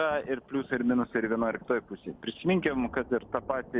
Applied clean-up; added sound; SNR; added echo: none; Thunder; 19 dB; none.